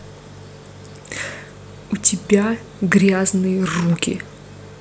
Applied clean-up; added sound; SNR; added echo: none; none; none; none.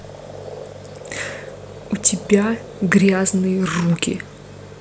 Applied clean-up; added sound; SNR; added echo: none; Frog; 18 dB; none.